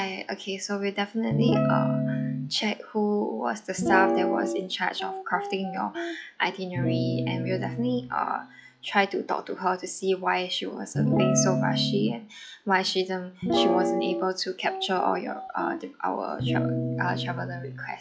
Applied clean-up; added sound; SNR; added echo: classical method log-MMSE.